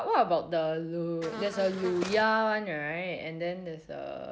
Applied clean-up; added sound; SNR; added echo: none; Buzz; 9 dB; none.